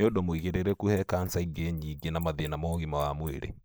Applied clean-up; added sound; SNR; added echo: neural mask model Resemble Enhance denoiser.